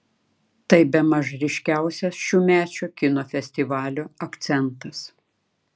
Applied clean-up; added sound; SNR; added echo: none; none; none; none.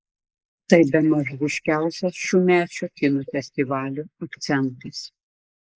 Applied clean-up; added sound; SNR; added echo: neural mask model Resemble Enhance denoiser.